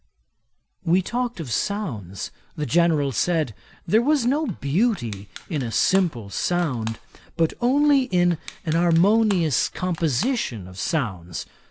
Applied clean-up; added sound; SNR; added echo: none; Crushing; 20 dB; none.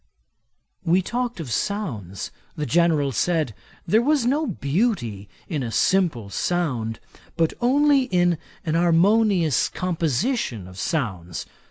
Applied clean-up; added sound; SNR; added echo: none; none; none; none.